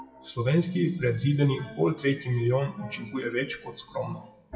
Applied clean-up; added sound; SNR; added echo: classical method WPE with log-MMSE.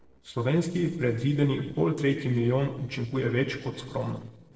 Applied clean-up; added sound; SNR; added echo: neural separator model SepFormer DNS4.